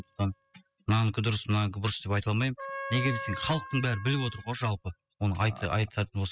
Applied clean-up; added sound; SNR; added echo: classical method spectral subtraction.